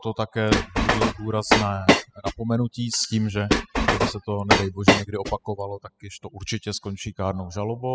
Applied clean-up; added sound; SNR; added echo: classical method spectral subtraction.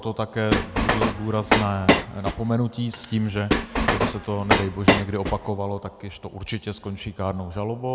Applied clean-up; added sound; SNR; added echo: none; Train; -4 dB; none.